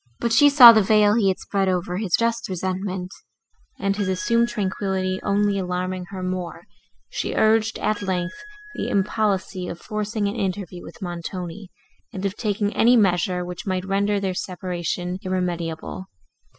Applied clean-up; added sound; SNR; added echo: classical method spectral subtraction.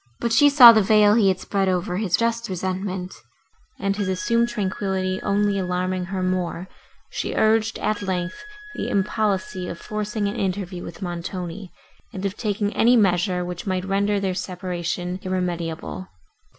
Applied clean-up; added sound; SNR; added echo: none; Wind instrument, woodwind instrument; 19 dB; none.